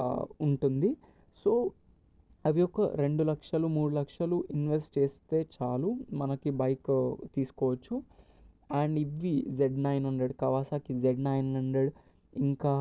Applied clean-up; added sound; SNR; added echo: none; none; none; none.